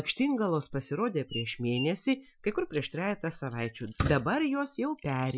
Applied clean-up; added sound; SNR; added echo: classical method Wiener filter.